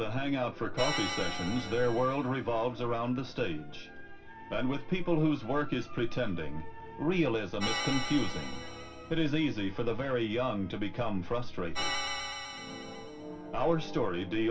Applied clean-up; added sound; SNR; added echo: none; Organ; 8 dB; reverberation time 0.2 s.